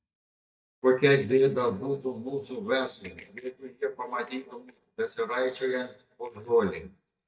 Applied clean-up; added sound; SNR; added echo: neural mask model DeepFilterNet 3.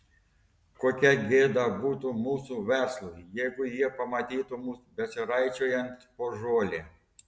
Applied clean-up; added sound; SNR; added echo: none; none; none; none.